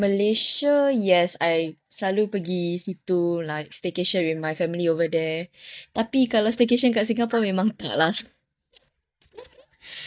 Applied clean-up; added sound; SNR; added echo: neural mask model DeepFilterNet 3.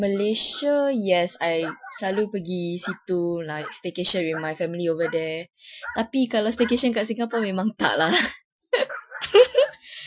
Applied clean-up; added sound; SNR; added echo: classical method Wiener filter.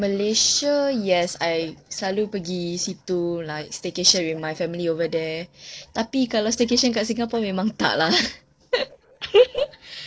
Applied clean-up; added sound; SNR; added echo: neural separator model SepFormer DNS4.